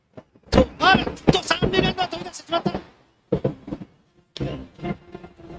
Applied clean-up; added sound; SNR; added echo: neural mask model RNNoise.